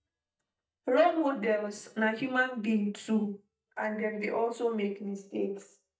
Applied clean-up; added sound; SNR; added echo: neural mask model DeepFilterNet 3.